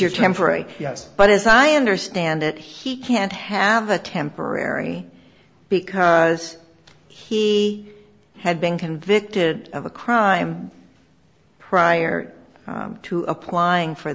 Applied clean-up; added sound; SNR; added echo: none; none; none; none.